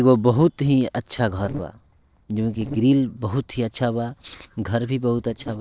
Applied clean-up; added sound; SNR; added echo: neural separator model SepFormer DNS4.